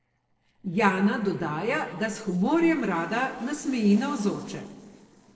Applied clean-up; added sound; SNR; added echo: neural separator model SepFormer DNS4.